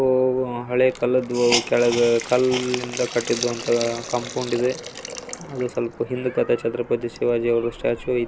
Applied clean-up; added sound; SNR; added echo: none; Hiss; 11 dB; none.